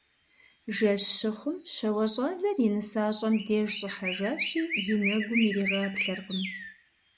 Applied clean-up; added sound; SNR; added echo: none; Chirp, tweet; 10 dB; none.